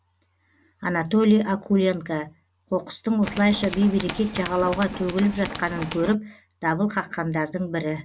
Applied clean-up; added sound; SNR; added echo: none; Tools; 7 dB; none.